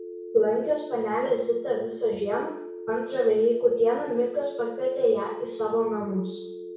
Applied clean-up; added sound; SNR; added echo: none; Telephone; 12 dB; reverberation time 0.6 s.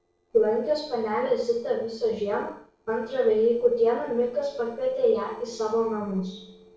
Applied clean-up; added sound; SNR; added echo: neural separator model SepFormer DNS4.